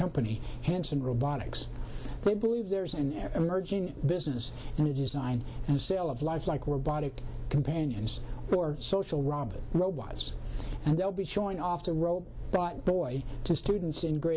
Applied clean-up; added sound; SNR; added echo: none; none; none; none.